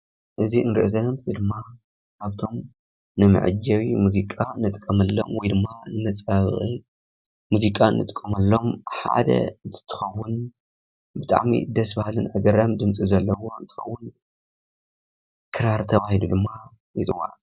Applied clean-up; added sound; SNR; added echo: none; none; none; none.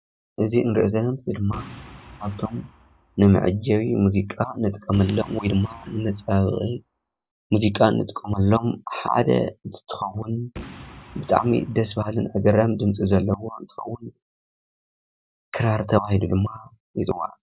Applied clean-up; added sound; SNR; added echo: none; Boom; 20 dB; none.